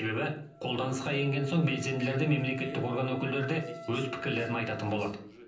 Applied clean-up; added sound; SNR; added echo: none; Wind instrument, woodwind instrument; 15 dB; reverberation time 0.6 s.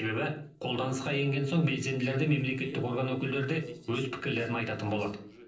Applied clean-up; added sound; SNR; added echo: neural separator model SepFormer DNS4.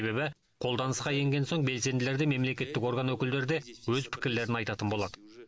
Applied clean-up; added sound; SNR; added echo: none; none; none; none.